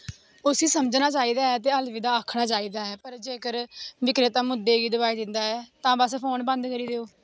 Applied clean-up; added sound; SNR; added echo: none; none; none; none.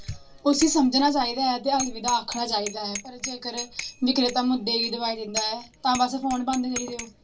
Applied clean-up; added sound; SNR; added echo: none; Bicycle bell; 13 dB; reverberation time 0.2 s.